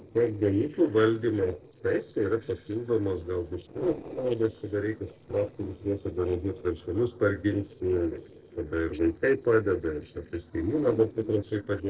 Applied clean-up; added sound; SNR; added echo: neural separator model SepFormer DNS4.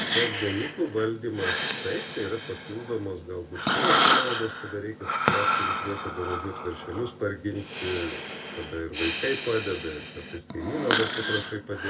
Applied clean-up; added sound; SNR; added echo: none; Breathing; -2 dB; reverberation time 0.5 s.